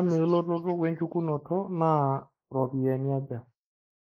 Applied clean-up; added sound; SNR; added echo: neural mask model Resemble Enhance denoiser.